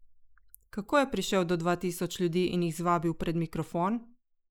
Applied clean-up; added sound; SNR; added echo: neural mask model Resemble Enhance denoiser.